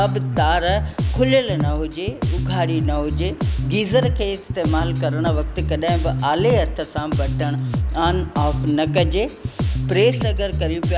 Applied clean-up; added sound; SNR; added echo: none; Bass guitar; 0 dB; none.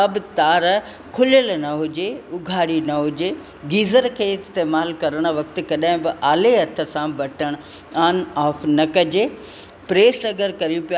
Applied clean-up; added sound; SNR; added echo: none; none; none; none.